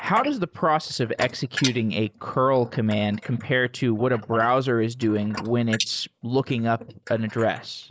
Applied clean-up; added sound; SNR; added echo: neural mask model Resemble Enhance denoiser.